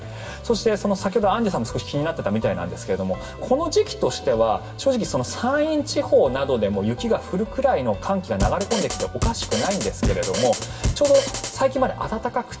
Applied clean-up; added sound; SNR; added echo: none; Drum kit; 4 dB; reverberation time 1.6 s.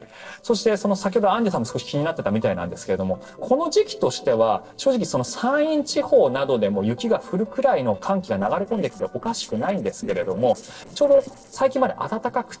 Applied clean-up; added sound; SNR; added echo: neural separator model SepFormer DNS4.